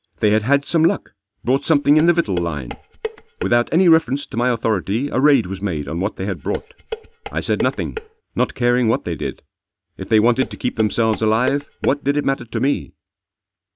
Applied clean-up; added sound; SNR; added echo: none; Dishes, pots, and pans; 12 dB; none.